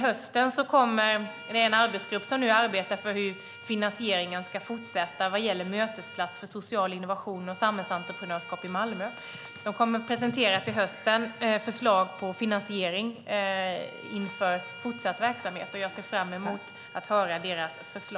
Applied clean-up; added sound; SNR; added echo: none; Bowed string instrument; 17 dB; none.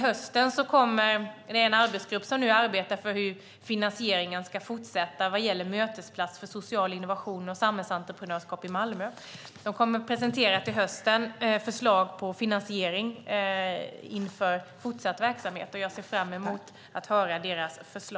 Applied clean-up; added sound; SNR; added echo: none; none; none; none.